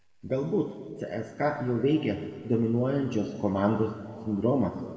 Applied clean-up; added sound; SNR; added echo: none; none; none; reverberation time 1.9 s.